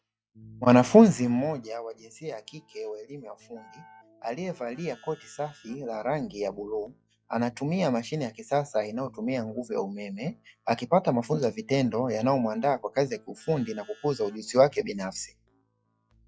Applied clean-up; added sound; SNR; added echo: classical method log-MMSE.